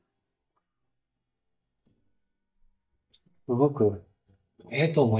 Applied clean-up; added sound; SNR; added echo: neural mask model DeepFilterNet 3.